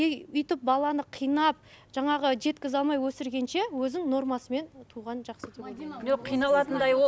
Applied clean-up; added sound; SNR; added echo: none; none; none; none.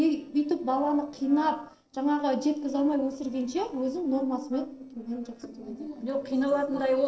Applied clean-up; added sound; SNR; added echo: neural separator model SepFormer DNS4.